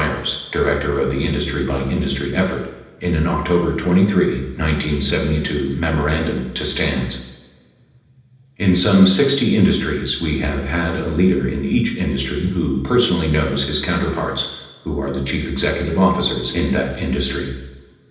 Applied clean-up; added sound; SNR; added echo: none; none; none; reverberation time 0.9 s.